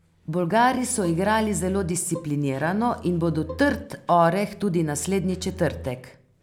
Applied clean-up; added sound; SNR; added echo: none; Bowed string instrument + Bowed string instrument; 17 dB; none.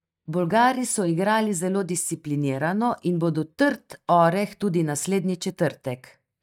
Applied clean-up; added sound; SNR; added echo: neural mask model DeepFilterNet 3.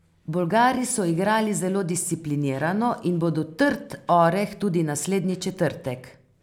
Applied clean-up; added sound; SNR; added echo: none; none; none; none.